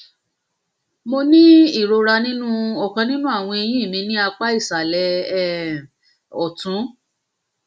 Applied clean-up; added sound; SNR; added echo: none; none; none; none.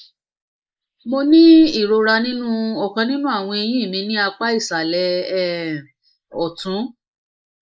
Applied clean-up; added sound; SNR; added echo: neural mask model Resemble Enhance denoiser.